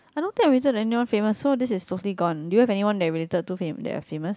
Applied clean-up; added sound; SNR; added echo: none; none; none; none.